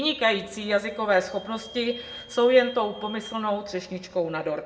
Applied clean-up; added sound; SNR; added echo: none; Squeak / Vehicle; 20 dB; reverberation time 0.7 s.